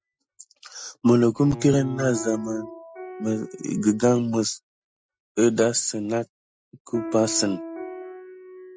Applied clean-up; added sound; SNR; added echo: classical method Wiener filter.